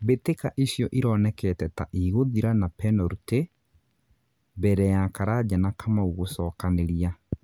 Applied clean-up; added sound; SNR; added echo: none; none; none; none.